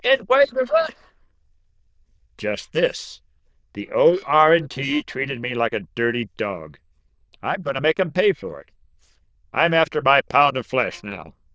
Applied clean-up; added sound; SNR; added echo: neural diffusion model UNIVERSE++.